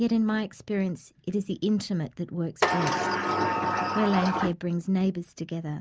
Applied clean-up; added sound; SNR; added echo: none; Sliding door; -1 dB; none.